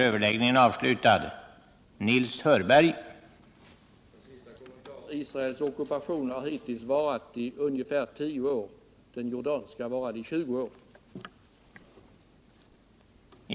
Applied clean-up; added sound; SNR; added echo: none; none; none; none.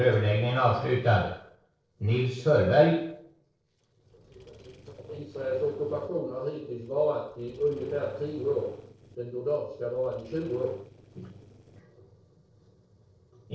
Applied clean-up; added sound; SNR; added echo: neural separator model SepFormer DNS4.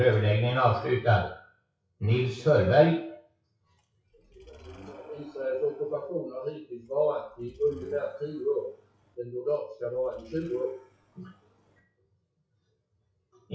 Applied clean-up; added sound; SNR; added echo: classical method WPE with log-MMSE.